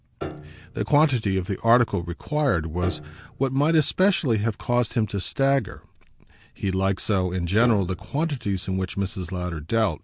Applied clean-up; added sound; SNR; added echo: none; Piano; 17 dB; none.